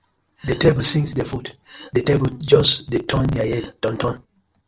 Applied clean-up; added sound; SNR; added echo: neural separator model SepFormer DNS4.